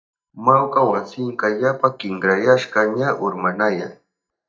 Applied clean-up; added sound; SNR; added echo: neural mask model DeepFilterNet 3.